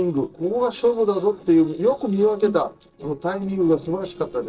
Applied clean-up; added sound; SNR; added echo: neural separator model SepFormer DNS4.